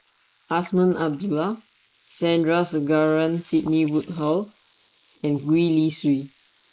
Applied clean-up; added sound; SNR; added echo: neural mask model Resemble Enhance denoiser.